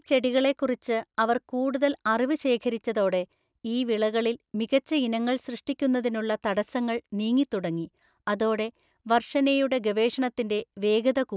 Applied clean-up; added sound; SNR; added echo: none; none; none; none.